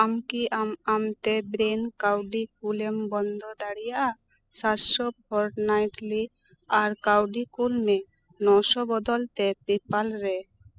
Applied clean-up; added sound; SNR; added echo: classical method spectral subtraction.